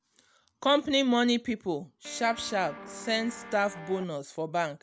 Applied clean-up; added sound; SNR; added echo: none; Guitar; 14 dB; none.